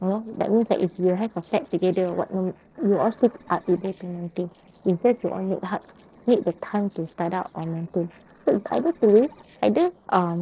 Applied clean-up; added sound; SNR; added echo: neural separator model SepFormer DNS4.